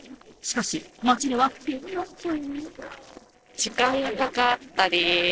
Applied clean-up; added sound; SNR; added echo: neural separator model SepFormer DNS4.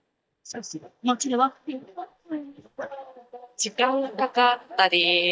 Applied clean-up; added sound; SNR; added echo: neural mask model DeepFilterNet 3.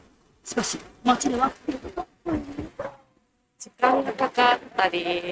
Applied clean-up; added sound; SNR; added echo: neural mask model RNNoise.